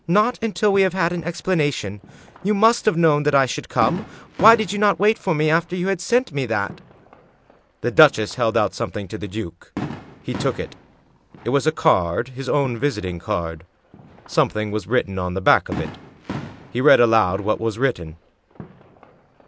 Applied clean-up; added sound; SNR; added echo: none; Fireworks; 17 dB; none.